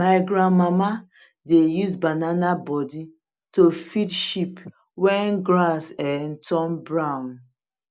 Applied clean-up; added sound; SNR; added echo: none; none; none; none.